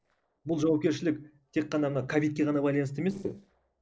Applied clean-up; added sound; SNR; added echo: neural separator model SepFormer DNS4.